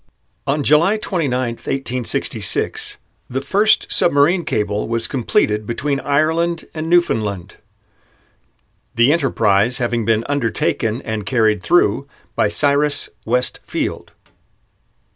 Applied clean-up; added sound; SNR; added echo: none; none; none; none.